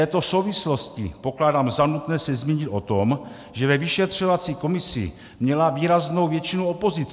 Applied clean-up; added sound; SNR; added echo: none; none; none; none.